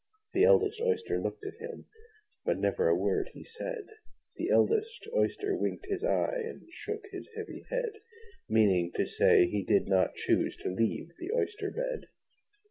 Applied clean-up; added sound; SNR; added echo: none; none; none; none.